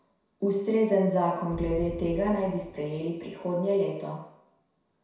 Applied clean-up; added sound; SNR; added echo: none; Explosion; 17 dB; reverberation time 0.7 s.